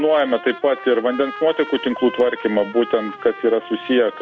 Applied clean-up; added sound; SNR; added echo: none; Trumpet; 15 dB; none.